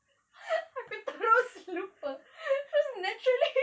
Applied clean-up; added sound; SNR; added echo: none; none; none; none.